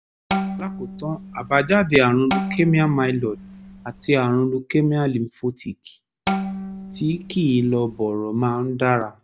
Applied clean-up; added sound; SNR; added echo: none; Bowed string instrument; 8 dB; none.